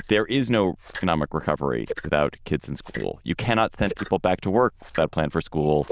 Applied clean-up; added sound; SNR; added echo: neural diffusion model UNIVERSE++.